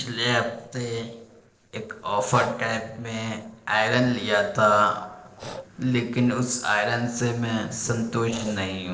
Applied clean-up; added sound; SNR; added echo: neural separator model SepFormer DNS4.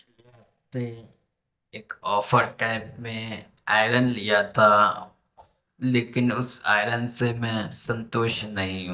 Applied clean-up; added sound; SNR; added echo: neural mask model DeepFilterNet 3.